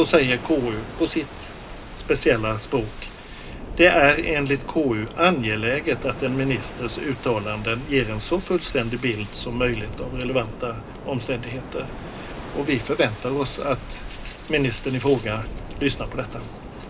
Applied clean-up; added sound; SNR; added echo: none; Waves, surf; 11 dB; reverberation time 0.2 s.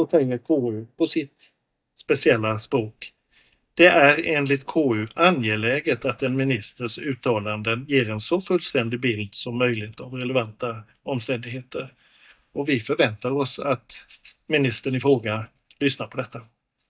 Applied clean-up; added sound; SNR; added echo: neural mask model DeepFilterNet 3.